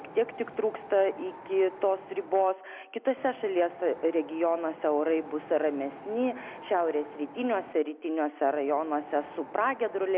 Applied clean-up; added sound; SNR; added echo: none; Wind; 18 dB; none.